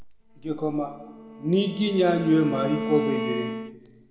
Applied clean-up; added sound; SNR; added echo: none; Bowed string instrument; 7 dB; reverberation time 1.3 s.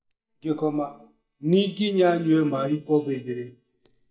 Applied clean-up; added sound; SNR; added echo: neural mask model DeepFilterNet 3.